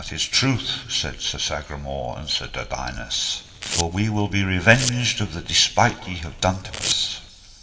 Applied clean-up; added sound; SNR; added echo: none; Domestic sounds, home sounds; 8 dB; reverberation time 1.3 s.